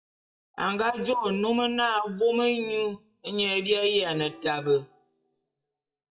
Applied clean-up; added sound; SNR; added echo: classical method WPE with log-MMSE.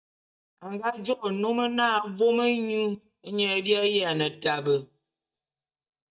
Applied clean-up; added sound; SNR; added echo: neural mask model DeepFilterNet 3.